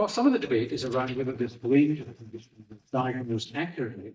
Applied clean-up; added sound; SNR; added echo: neural mask model DeepFilterNet 3.